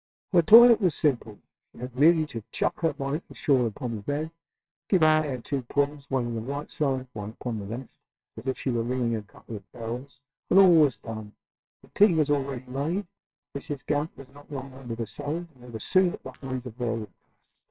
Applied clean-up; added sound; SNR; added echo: neural separator model SepFormer WHAMR!.